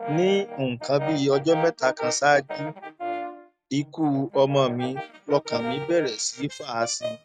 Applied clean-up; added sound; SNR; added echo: neural mask model RNNoise.